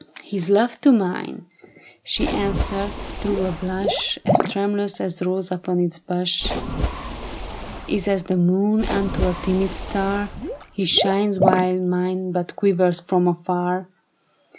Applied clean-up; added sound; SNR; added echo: none; Water / Liquid + Splash, splatter; 5 dB; none.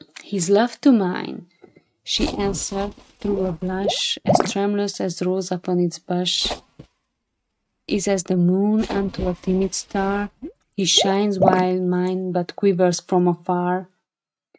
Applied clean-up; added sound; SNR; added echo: neural mask model RNNoise.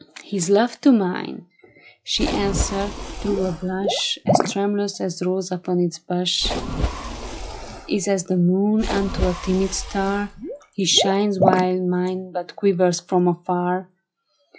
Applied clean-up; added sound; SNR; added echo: classical method log-MMSE.